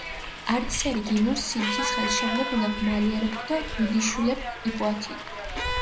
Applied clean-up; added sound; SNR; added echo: none; Hiss + Bowed string instrument; 5 dB; none.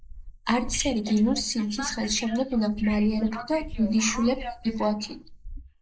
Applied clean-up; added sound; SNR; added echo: neural mask model Resemble Enhance denoiser.